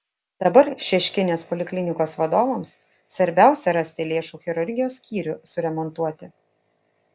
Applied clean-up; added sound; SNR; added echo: none; none; none; none.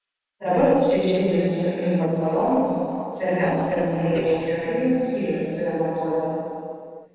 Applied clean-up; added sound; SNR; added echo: neural separator model SepFormer DNS4.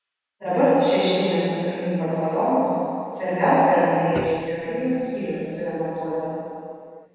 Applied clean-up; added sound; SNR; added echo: none; Piano; 17 dB; reverberation time 2.1 s.